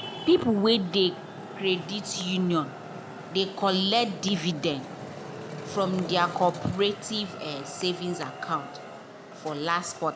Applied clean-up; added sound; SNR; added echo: none; Traffic noise, roadway noise; 12 dB; none.